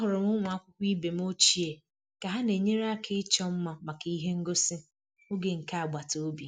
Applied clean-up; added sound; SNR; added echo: none; none; none; none.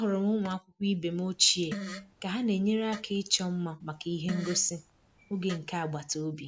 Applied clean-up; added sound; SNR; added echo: none; Fart; 14 dB; none.